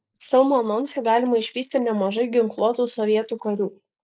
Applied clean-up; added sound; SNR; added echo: neural mask model Resemble Enhance denoiser.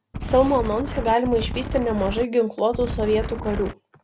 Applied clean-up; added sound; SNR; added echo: none; Wind; 7 dB; none.